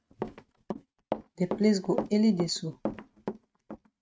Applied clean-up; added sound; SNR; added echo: neural mask model RNNoise.